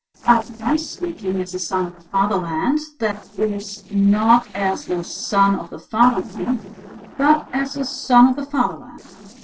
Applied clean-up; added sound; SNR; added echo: neural separator model SepFormer DNS4.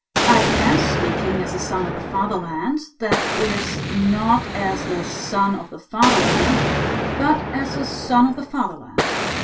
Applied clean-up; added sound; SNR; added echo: none; Explosion; 1 dB; reverberation time 0.2 s.